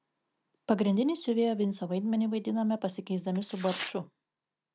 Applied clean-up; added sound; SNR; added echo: none; Tearing; 14 dB; none.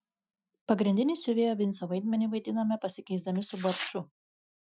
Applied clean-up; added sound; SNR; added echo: classical method Wiener filter.